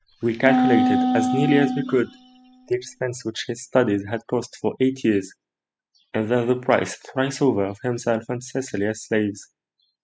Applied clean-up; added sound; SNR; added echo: classical method spectral subtraction.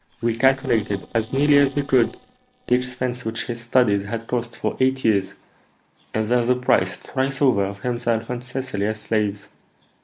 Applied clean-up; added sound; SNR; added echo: neural separator model SepFormer DNS4.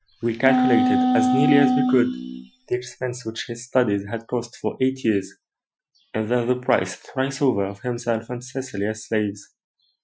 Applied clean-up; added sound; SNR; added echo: classical method Wiener filter.